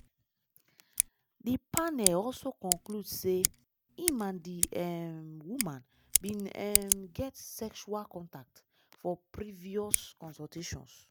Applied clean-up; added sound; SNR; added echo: none; Scissors; 0 dB; none.